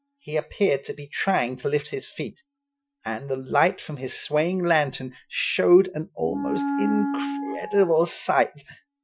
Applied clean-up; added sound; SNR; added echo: classical method Wiener filter.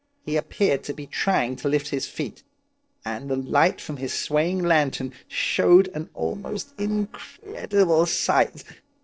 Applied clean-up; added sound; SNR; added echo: neural separator model SepFormer DNS4.